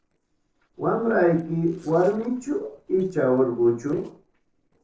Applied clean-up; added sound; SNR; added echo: neural separator model SepFormer DNS4.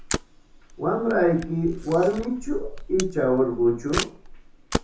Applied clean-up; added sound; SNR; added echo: none; Camera; 9 dB; reverberation time 0.6 s.